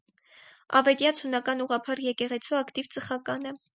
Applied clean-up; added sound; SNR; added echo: none; none; none; none.